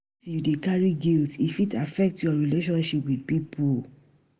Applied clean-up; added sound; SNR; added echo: none; none; none; none.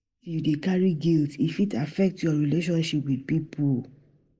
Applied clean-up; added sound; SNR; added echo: neural mask model Resemble Enhance denoiser.